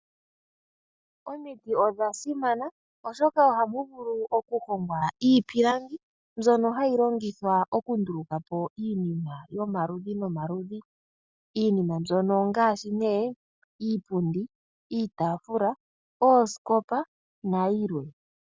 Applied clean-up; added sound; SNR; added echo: none; none; none; none.